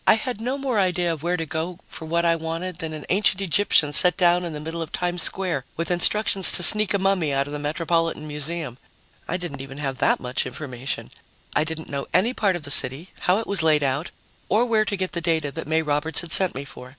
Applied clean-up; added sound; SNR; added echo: none; none; none; none.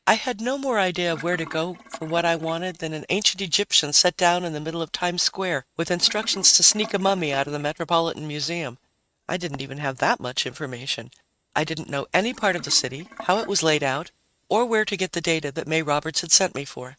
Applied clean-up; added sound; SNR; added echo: neural mask model RNNoise.